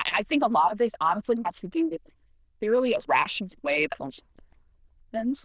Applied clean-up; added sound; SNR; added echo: neural diffusion model UNIVERSE++.